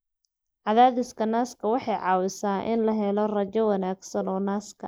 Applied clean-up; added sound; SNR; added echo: neural mask model Resemble Enhance denoiser.